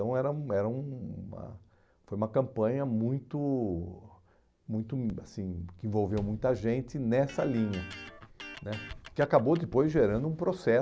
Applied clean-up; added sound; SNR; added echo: none; Electric guitar + Bass drum; 16 dB; none.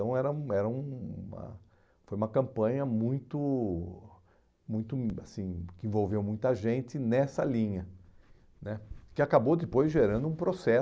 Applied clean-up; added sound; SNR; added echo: none; none; none; none.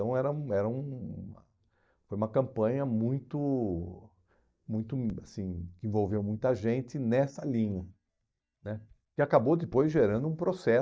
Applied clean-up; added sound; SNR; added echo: neural mask model DeepFilterNet 3.